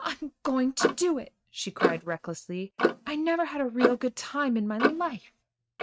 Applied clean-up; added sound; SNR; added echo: neural mask model RNNoise.